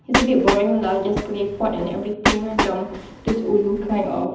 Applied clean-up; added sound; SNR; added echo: none; Train; 4 dB; reverberation time 0.8 s.